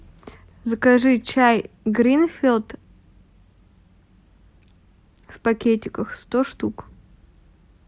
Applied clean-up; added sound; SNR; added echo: none; none; none; none.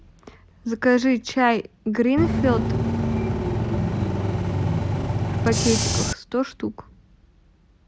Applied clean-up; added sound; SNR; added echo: none; Bus / Engine; -3 dB; none.